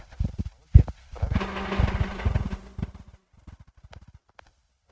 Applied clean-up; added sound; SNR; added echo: neural mask model RNNoise.